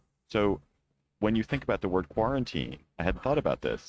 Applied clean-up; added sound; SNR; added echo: neural mask model RNNoise.